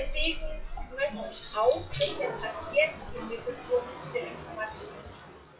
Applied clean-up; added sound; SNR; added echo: classical method WPE with log-MMSE.